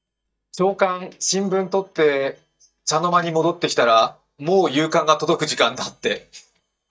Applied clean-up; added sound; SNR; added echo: neural mask model DeepFilterNet 3.